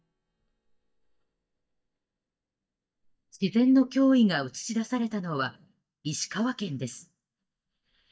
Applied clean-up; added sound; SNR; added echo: neural mask model DeepFilterNet 3.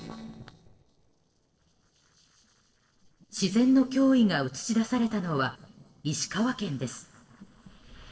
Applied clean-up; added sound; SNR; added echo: neural separator model SepFormer DNS4.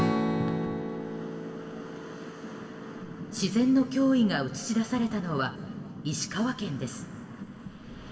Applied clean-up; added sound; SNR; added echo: none; Strum; 6 dB; reverberation time 1.4 s.